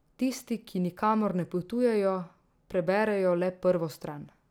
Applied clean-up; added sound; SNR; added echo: none; none; none; none.